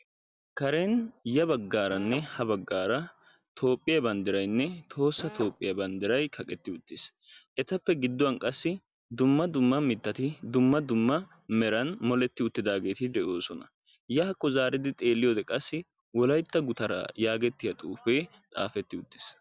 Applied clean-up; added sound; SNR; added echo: none; Drill; 15 dB; none.